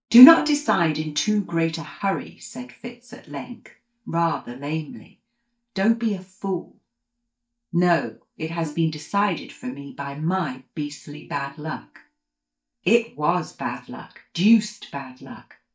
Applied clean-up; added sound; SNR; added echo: neural mask model DeepFilterNet 3.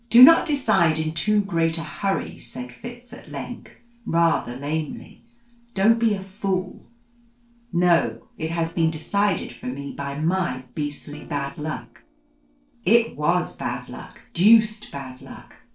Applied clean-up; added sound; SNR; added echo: neural separator model SepFormer DNS4.